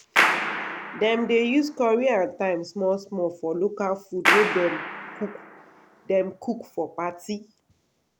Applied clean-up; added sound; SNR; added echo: none; Clapping; 4 dB; none.